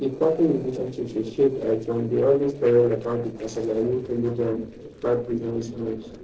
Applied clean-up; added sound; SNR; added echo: neural separator model SepFormer DNS4.